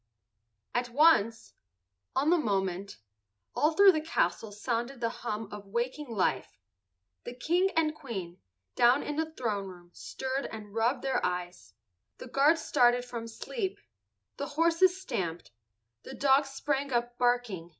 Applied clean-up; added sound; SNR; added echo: none; none; none; none.